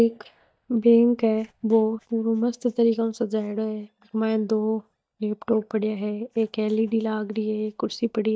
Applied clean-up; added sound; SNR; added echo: neural mask model DeepFilterNet 3.